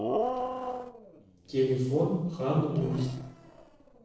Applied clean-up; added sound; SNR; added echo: neural separator model SepFormer DNS4.